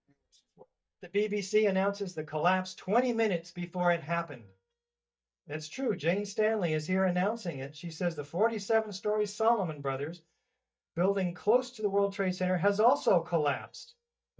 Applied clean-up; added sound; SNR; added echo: neural mask model DeepFilterNet 3.